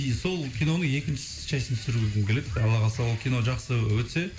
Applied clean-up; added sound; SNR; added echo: none; none; none; reverberation time 1.5 s.